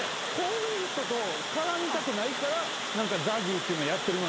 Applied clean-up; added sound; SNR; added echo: none; Water; 1 dB; none.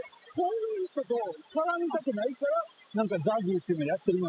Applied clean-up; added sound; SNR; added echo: classical method spectral subtraction.